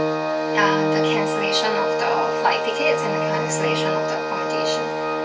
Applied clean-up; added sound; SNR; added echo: none; Organ; -3 dB; reverberation time 0.2 s.